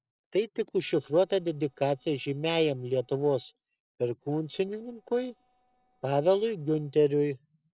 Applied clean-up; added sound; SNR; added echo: neural separator model SepFormer DNS4.